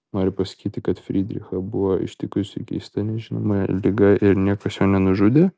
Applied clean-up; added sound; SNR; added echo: none; none; none; none.